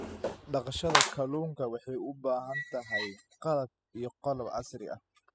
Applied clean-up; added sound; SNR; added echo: classical method spectral subtraction.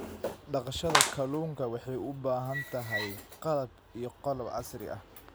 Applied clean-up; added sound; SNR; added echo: none; Clapping; -2 dB; none.